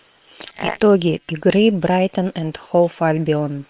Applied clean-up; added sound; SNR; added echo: neural separator model SepFormer WHAM!.